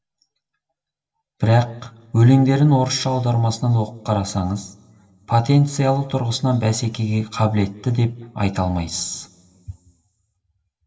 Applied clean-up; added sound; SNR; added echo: none; none; none; reverberation time 1.5 s.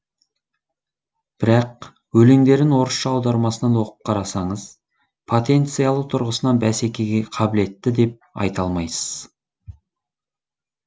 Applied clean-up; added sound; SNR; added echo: none; none; none; none.